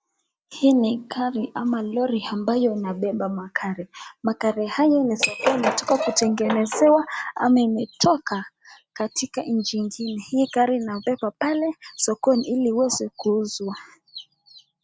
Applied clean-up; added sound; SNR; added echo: none; none; none; none.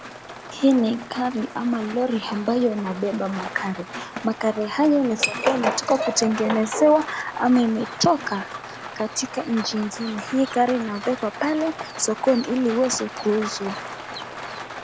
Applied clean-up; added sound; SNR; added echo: none; Rain; 12 dB; none.